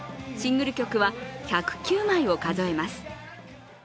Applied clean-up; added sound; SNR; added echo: none; none; none; none.